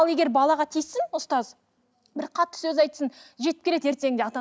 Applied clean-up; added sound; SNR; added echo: none; none; none; none.